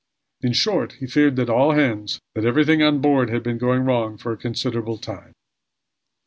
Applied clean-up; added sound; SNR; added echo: none; none; none; none.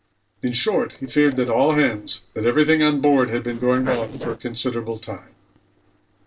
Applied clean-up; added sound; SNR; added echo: neural separator model SepFormer DNS4.